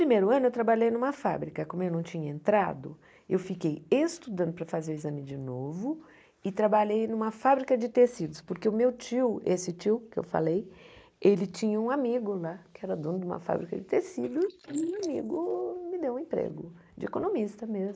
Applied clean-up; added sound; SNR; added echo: neural mask model Resemble Enhance denoiser.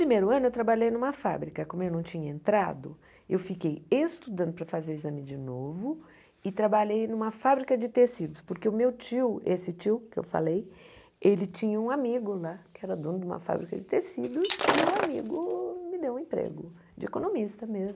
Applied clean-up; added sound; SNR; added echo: none; Shatter; 0 dB; none.